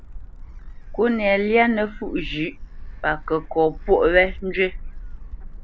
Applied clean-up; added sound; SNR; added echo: none; Gull, seagull; 11 dB; none.